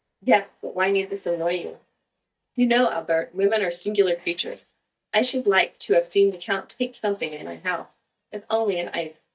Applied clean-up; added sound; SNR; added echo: neural mask model DeepFilterNet 3.